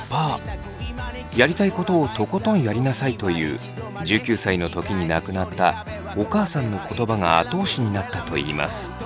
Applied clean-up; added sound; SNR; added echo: none; none; none; none.